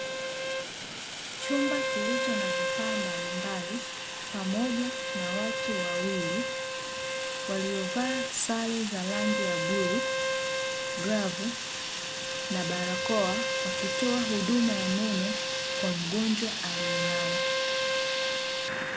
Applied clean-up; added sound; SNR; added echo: none; Fire + Bowed string instrument; -2 dB; none.